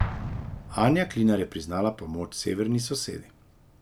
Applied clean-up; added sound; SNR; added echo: none; Explosion; 9 dB; none.